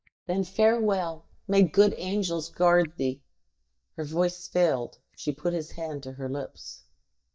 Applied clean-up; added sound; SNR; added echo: neural mask model DeepFilterNet 3.